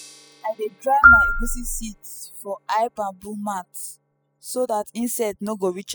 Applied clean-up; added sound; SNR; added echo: classical method spectral subtraction.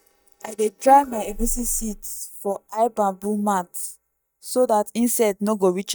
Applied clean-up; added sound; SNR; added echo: neural mask model DeepFilterNet 3.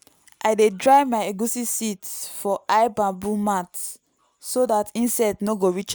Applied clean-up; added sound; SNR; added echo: none; none; none; none.